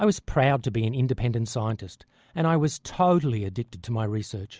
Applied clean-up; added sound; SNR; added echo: none; none; none; none.